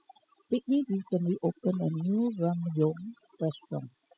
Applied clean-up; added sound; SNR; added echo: classical method spectral subtraction.